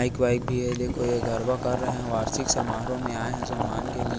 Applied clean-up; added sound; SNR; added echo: none; Boiling; 3 dB; none.